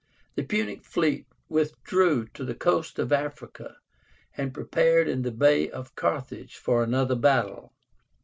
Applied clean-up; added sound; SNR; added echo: none; none; none; none.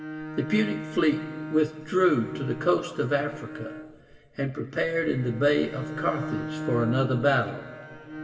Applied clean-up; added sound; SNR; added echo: none; Bowed string instrument; 10 dB; reverberation time 3.0 s.